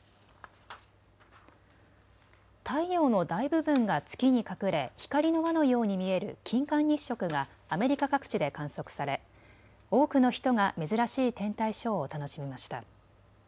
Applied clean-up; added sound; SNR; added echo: none; none; none; none.